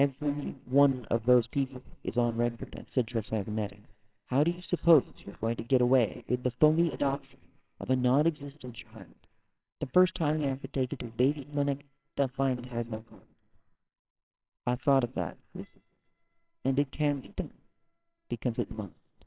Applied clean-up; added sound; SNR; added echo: neural separator model SepFormer WHAMR!.